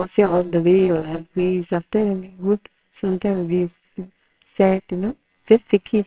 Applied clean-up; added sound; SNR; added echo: neural separator model SepFormer WHAMR!.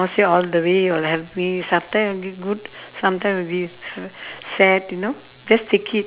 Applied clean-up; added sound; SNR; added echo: none; none; none; none.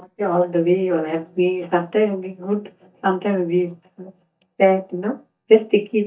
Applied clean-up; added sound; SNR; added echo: neural mask model DeepFilterNet 3.